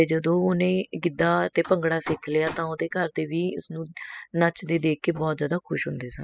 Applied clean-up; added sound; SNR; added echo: classical method spectral subtraction.